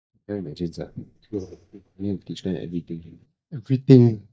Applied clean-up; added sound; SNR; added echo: neural mask model DeepFilterNet 3.